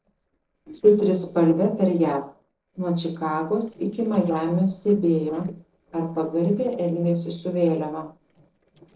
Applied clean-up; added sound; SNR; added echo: neural separator model SepFormer DNS4.